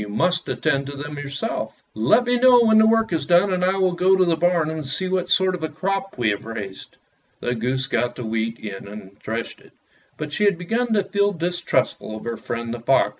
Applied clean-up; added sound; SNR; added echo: none; none; none; none.